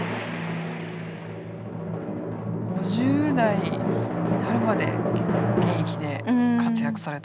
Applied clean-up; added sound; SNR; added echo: none; Drum; -1 dB; none.